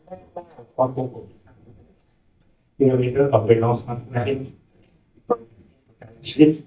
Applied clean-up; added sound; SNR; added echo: neural mask model DeepFilterNet 3.